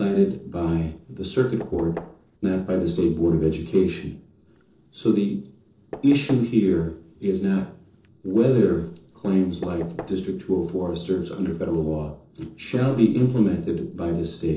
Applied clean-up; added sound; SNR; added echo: neural separator model SepFormer DNS4.